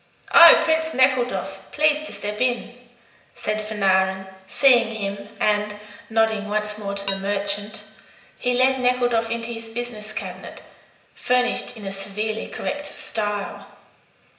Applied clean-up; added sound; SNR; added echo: none; Dishes, pots, and pans; 15 dB; reverberation time 0.9 s.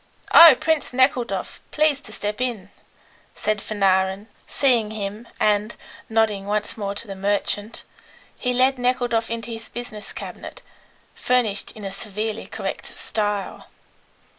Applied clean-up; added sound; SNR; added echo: none; none; none; none.